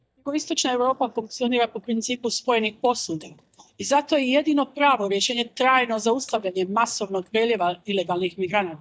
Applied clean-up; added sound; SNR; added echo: neural mask model DeepFilterNet 3.